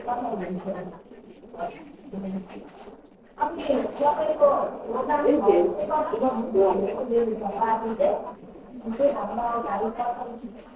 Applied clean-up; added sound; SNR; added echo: neural separator model SepFormer DNS4.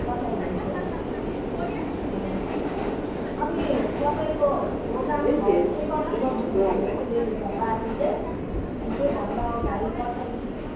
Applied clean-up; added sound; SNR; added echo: none; Subway, metro, underground; -3 dB; reverberation time 0.7 s.